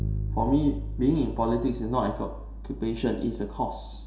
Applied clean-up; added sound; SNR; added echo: none; Bass guitar; 6 dB; reverberation time 0.7 s.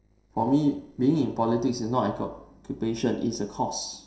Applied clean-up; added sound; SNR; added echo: neural separator model SepFormer DNS4.